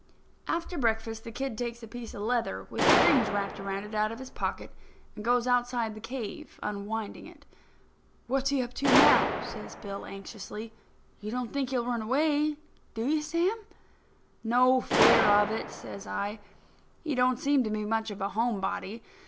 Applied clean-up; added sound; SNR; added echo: none; Gunshot, gunfire; 4 dB; none.